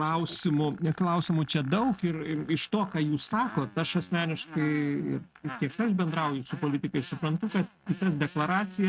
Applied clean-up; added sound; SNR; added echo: neural mask model RNNoise.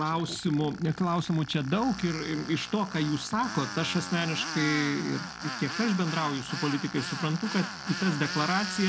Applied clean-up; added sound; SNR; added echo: none; Tools; 9 dB; none.